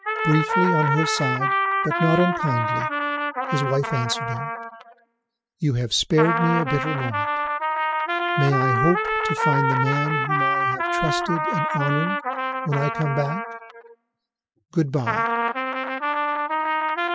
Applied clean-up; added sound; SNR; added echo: classical method spectral subtraction.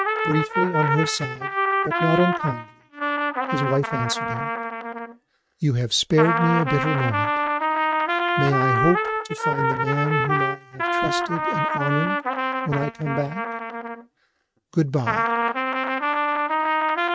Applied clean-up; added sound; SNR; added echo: neural mask model RNNoise.